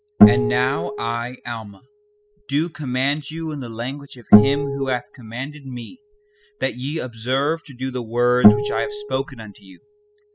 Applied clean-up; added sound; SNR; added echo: classical method spectral subtraction.